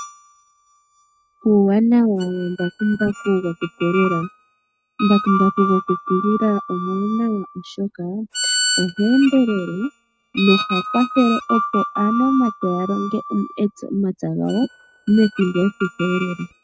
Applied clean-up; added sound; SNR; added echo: neural mask model RNNoise.